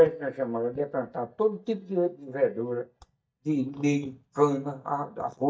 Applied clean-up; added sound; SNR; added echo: neural mask model DeepFilterNet 3.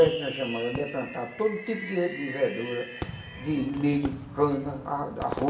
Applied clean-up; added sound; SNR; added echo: none; Fireworks; 10 dB; reverberation time 1.0 s.